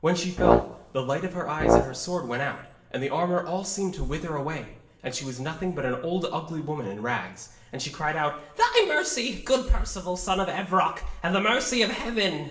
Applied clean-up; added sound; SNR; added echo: none; Brass instrument; -2 dB; reverberation time 1.1 s.